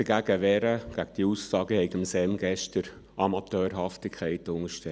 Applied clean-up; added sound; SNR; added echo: none; none; none; none.